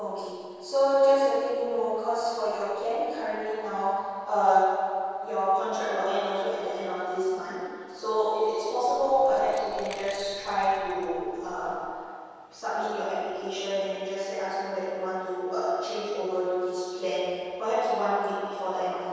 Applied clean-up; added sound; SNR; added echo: neural separator model SepFormer DNS4.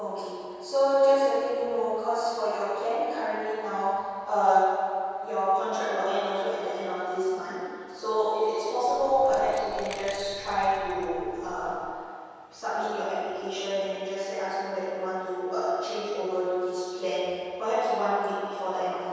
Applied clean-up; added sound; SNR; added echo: none; Coin (dropping); 18 dB; reverberation time 2.1 s.